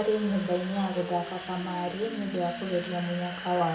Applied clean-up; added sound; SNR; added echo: none; Domestic sounds, home sounds; 11 dB; reverberation time 0.6 s.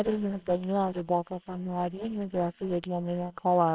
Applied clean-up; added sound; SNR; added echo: neural separator model SepFormer WHAMR!.